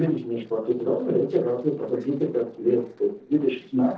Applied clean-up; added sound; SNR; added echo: neural separator model SepFormer DNS4.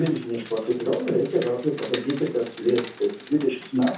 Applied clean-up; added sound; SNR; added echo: none; Rain; 13 dB; reverberation time 0.5 s.